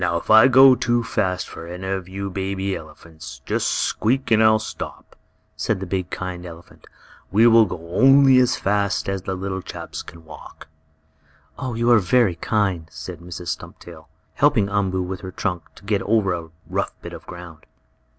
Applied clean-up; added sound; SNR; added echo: none; none; none; none.